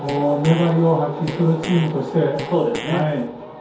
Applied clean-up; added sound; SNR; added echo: none; Fart; 15 dB; reverberation time 0.6 s.